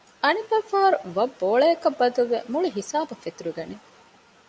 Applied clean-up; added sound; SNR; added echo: none; none; none; none.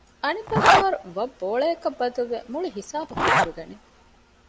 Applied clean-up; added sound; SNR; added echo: none; Zipper (clothing); -2 dB; none.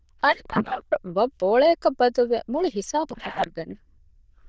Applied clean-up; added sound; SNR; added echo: neural diffusion model UNIVERSE++.